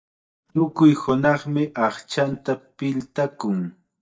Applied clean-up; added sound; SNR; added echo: neural mask model DeepFilterNet 3.